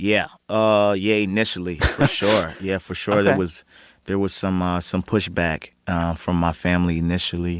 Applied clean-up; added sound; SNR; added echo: none; none; none; none.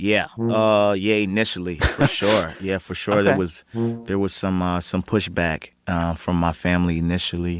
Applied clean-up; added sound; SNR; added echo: none; Brass instrument; 7 dB; none.